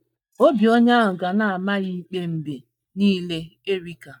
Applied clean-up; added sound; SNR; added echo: neural mask model DeepFilterNet 3.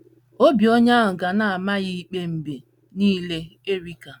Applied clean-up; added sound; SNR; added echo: none; none; none; none.